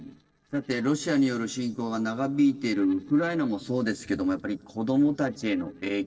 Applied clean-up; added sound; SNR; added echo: neural separator model SepFormer DNS4.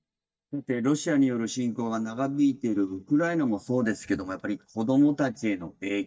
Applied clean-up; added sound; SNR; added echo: neural mask model DeepFilterNet 3.